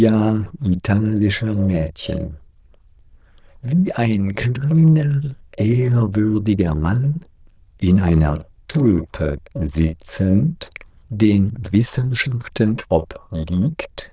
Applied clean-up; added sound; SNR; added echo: neural diffusion model UNIVERSE++.